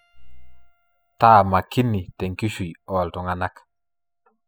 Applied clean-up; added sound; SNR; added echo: classical method spectral subtraction.